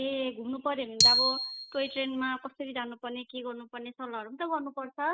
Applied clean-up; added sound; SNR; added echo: classical method spectral subtraction.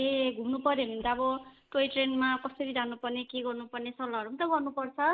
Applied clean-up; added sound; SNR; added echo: neural mask model Resemble Enhance denoiser.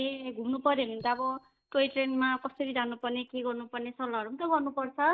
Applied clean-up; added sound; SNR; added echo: neural mask model DeepFilterNet 3.